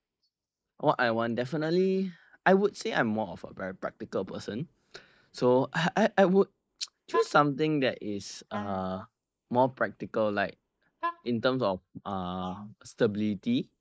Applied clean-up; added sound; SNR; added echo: neural mask model Resemble Enhance denoiser.